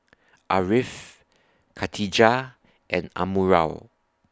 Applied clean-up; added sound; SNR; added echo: none; none; none; none.